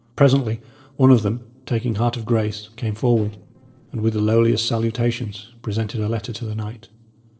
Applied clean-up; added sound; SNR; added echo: neural separator model SepFormer DNS4.